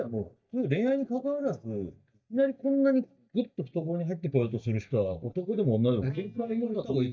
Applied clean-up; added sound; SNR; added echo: neural mask model DeepFilterNet 3.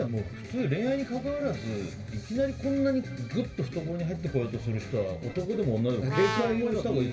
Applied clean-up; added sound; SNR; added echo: none; Brass instrument; 5 dB; reverberation time 2.3 s.